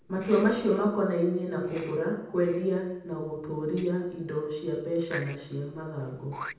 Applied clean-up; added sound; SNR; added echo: none; Respiratory sounds; 18 dB; reverberation time 0.8 s.